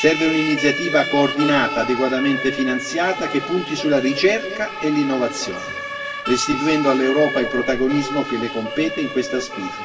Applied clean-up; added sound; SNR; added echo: none; Siren; 7 dB; reverberation time 2.4 s.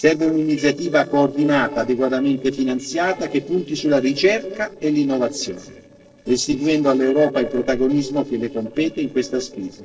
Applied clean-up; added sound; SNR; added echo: neural separator model SepFormer DNS4.